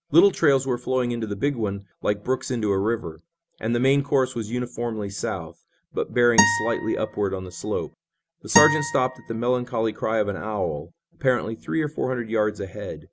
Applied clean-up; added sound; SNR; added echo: none; Acoustic guitar; 2 dB; none.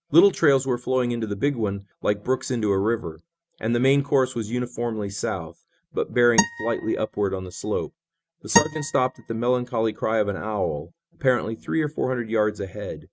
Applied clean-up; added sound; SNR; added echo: neural mask model RNNoise.